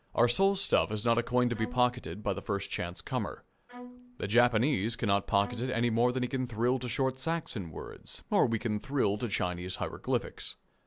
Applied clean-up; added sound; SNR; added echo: none; Bowed string instrument; 18 dB; none.